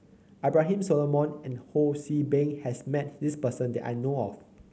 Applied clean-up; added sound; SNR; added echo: none; none; none; none.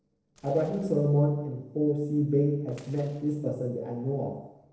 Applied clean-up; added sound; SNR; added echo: neural separator model SepFormer DNS4.